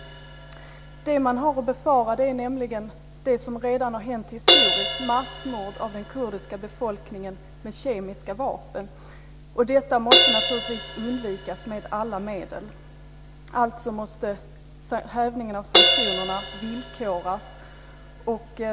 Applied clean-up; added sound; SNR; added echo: none; Crash cymbal; 0 dB; none.